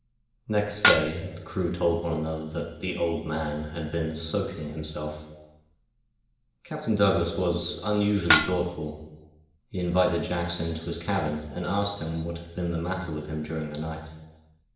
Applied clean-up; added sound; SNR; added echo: none; Dishes, pots, and pans; -3 dB; reverberation time 1.1 s.